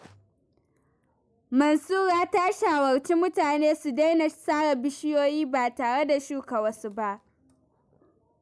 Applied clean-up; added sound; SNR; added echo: none; none; none; none.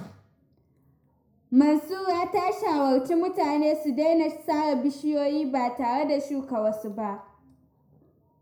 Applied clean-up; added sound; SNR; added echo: none; none; none; reverberation time 0.5 s.